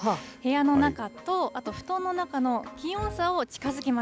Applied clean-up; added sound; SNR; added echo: none; none; none; none.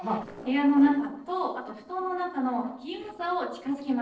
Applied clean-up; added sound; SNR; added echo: neural separator model SepFormer DNS4.